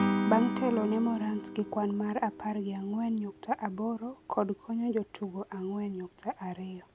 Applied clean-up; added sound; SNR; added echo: none; Acoustic guitar / Strum; 6 dB; none.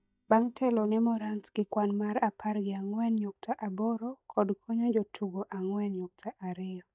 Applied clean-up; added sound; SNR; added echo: neural mask model DeepFilterNet 3.